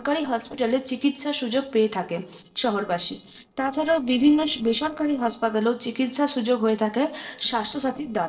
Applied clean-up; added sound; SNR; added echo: neural separator model SepFormer DNS4.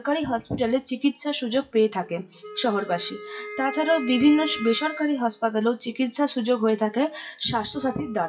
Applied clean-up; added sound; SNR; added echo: classical method WPE with log-MMSE.